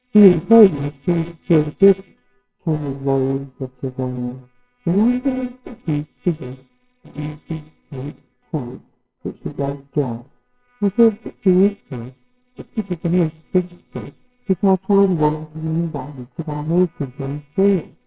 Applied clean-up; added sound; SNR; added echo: neural separator model SepFormer WHAMR!.